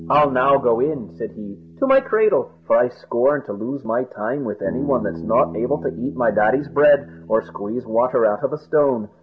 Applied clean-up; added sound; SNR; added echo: none; Bass guitar; 16 dB; none.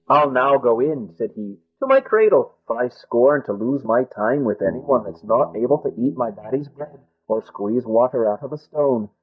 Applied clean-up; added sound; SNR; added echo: neural mask model DeepFilterNet 3.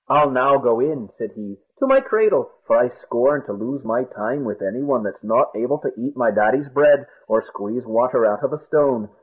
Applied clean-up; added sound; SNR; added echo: neural mask model Resemble Enhance denoiser.